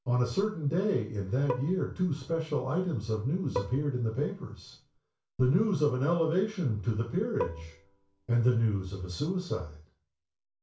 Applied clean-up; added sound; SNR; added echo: none; Bowed string instrument; 11 dB; reverberation time 0.2 s.